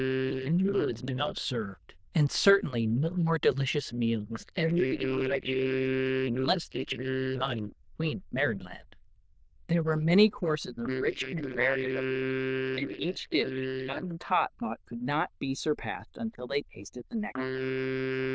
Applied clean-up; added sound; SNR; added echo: neural diffusion model UNIVERSE++.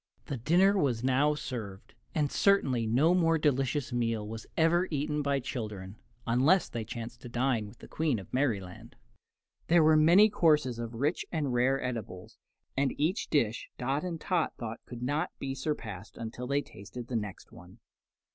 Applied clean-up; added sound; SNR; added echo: none; none; none; none.